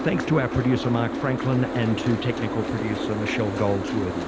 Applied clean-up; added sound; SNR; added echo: none; Boat, Water vehicle; 4 dB; none.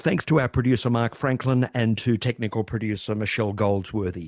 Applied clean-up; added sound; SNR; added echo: none; none; none; none.